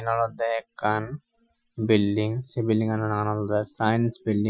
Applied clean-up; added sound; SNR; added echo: classical method Wiener filter.